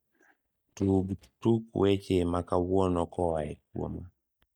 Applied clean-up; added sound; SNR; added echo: neural mask model DeepFilterNet 3.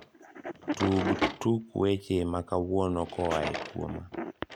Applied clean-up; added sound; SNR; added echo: none; Drawer open or close; 10 dB; none.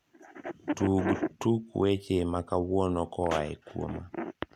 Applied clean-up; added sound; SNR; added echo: none; none; none; none.